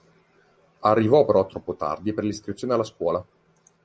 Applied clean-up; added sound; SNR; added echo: none; none; none; none.